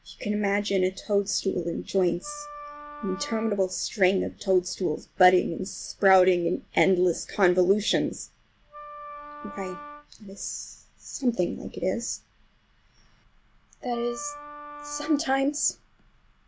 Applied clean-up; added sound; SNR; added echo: none; Wind instrument, woodwind instrument; 14 dB; none.